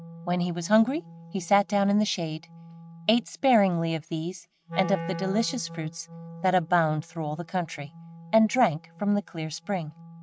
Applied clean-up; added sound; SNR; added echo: neural mask model RNNoise.